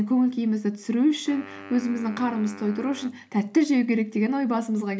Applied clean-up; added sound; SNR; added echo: none; Wind instrument, woodwind instrument; 20 dB; none.